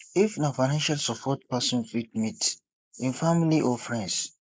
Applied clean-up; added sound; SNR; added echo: neural mask model Resemble Enhance denoiser.